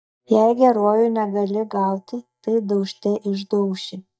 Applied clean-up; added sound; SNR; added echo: neural mask model DeepFilterNet 3.